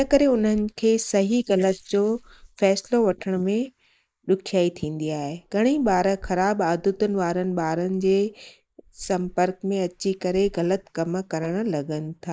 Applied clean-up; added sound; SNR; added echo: neural mask model Resemble Enhance denoiser.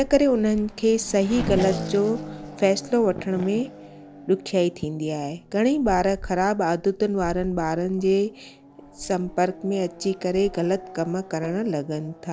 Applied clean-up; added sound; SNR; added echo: none; Race car, auto racing / Accelerating, revving, vroom; 13 dB; none.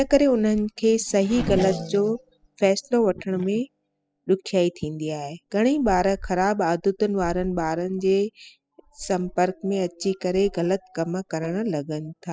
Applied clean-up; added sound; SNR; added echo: classical method spectral subtraction.